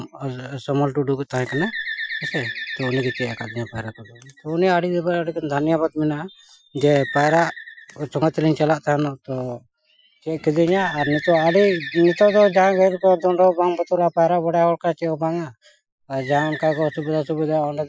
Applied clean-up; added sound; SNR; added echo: classical method Wiener filter.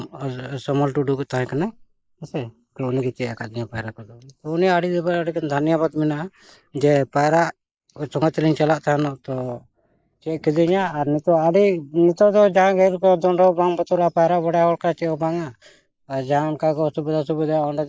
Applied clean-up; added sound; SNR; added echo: neural mask model Resemble Enhance denoiser.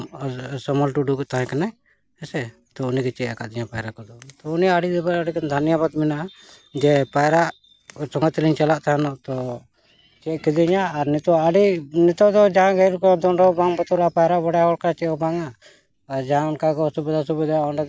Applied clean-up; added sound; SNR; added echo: none; none; none; none.